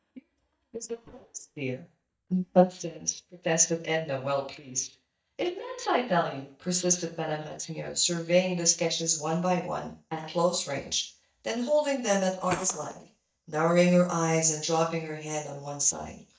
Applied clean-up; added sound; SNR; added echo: neural mask model DeepFilterNet 3.